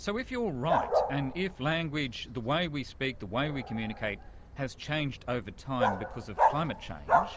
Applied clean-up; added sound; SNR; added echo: none; Bark; 0 dB; none.